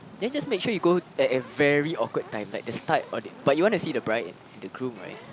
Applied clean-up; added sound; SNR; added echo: none; Fire; 19 dB; none.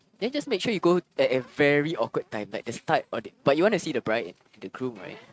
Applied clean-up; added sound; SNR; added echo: neural mask model RNNoise.